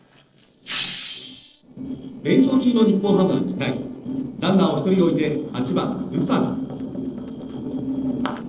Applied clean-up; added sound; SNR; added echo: neural separator model SepFormer DNS4.